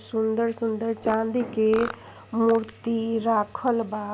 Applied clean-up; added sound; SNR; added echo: none; Fart; 14 dB; none.